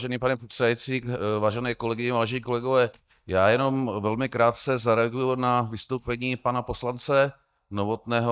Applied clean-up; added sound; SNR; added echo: neural mask model DeepFilterNet 3.